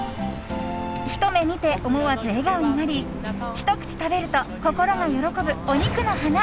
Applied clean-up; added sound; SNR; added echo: none; Chirp, tweet; 13 dB; none.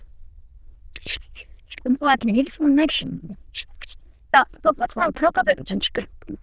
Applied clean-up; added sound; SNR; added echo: neural diffusion model UNIVERSE++.